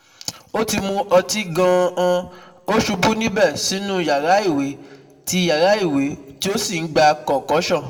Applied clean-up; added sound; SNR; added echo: none; none; none; reverberation time 0.7 s.